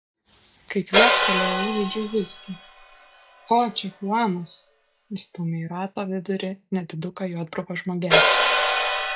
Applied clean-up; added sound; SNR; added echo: classical method log-MMSE.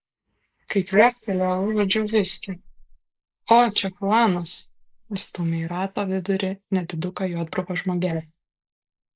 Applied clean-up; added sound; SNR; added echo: neural mask model Resemble Enhance denoiser.